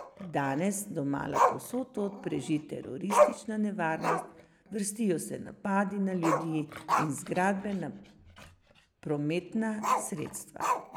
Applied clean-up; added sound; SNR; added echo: none; Growling; 1 dB; none.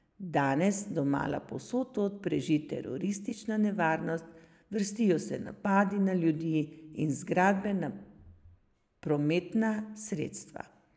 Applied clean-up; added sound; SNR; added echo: none; none; none; none.